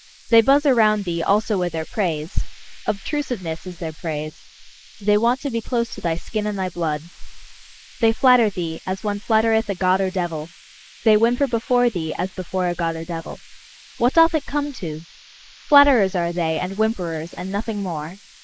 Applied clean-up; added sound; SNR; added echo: neural mask model Resemble Enhance denoiser.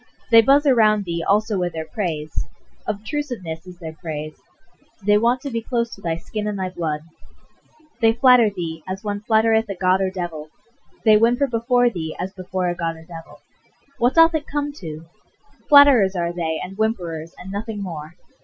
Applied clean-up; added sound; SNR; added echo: classical method Wiener filter.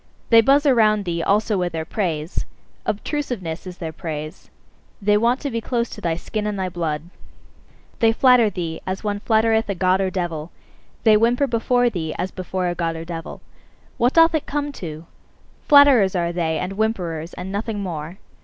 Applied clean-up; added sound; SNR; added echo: none; none; none; none.